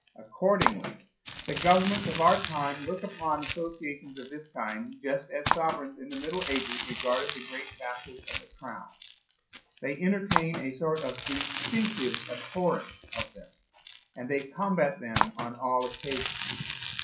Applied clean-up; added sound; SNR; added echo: classical method WPE with log-MMSE.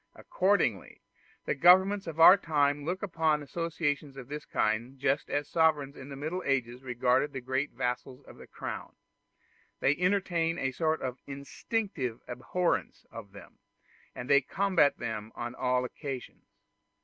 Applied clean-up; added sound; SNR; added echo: none; none; none; none.